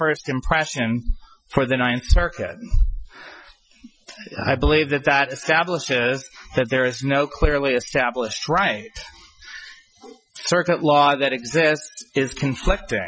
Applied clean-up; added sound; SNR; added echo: classical method Wiener filter.